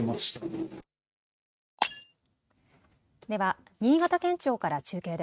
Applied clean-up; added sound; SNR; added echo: neural mask model RNNoise.